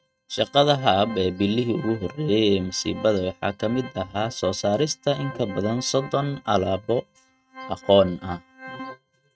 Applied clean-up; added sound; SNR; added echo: neural mask model RNNoise.